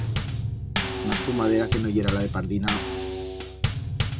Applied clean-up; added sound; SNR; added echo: none; Bass drum / Snare drum / Drum kit; -1 dB; none.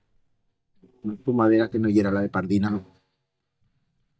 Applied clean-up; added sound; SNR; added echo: neural mask model DeepFilterNet 3.